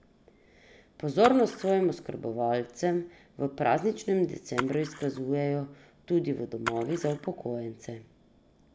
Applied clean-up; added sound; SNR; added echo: none; Splash, splatter; 12 dB; none.